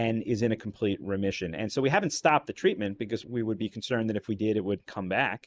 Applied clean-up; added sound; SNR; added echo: neural mask model Resemble Enhance denoiser.